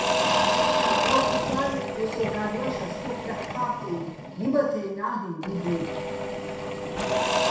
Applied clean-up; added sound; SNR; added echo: none; Engine / Drill / Mechanisms; -3 dB; reverberation time 0.7 s.